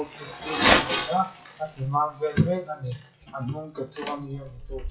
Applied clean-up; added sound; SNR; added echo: classical method WPE with log-MMSE.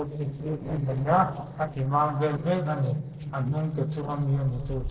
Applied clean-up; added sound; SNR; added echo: neural separator model SepFormer DNS4.